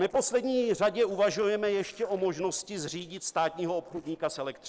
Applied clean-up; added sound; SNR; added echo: neural separator model SepFormer DNS4.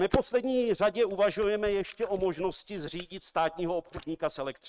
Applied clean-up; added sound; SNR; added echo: neural mask model RNNoise.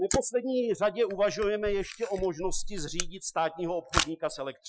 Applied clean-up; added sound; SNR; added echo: classical method Wiener filter.